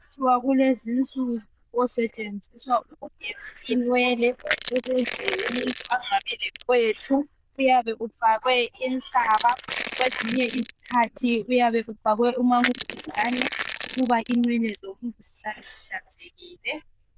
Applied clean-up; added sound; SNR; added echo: neural diffusion model UNIVERSE++.